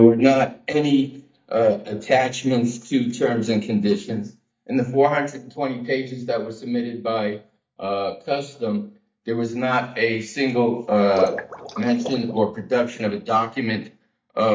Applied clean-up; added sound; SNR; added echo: neural mask model DeepFilterNet 3.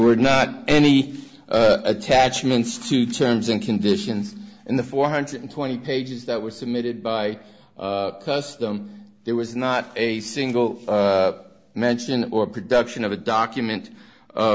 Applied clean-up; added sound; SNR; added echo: none; none; none; none.